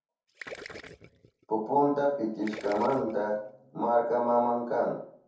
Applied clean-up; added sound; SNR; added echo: none; Gurgling; 18 dB; reverberation time 0.6 s.